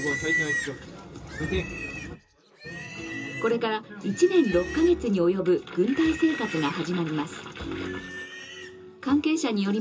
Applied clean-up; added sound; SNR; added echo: none; Livestock, farm animals, working animals; 10 dB; reverberation time 0.2 s.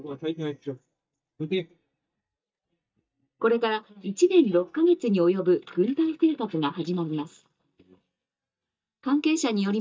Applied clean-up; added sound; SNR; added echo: neural mask model DeepFilterNet 3.